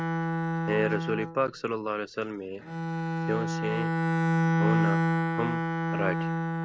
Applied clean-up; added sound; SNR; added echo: none; Bowed string instrument; -5 dB; none.